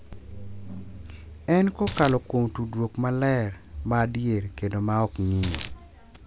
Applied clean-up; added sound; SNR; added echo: none; Coin (dropping); 7 dB; none.